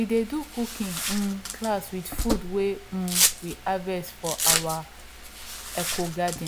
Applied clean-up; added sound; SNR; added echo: none; Domestic sounds, home sounds; 0 dB; none.